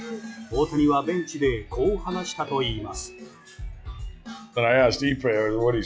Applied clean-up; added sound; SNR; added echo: classical method log-MMSE.